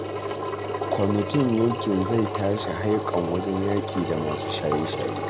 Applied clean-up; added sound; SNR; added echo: none; Engine; 3 dB; none.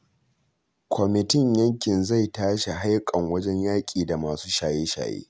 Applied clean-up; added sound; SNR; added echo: none; none; none; none.